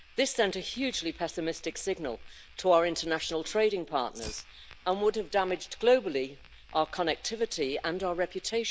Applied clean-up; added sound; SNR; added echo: none; Fire; 20 dB; none.